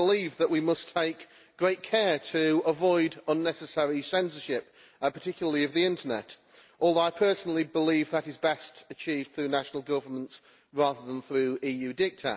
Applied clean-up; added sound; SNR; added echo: none; none; none; none.